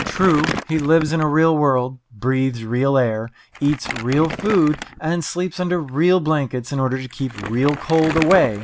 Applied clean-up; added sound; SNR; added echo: none; Crumpling, crinkling; 12 dB; none.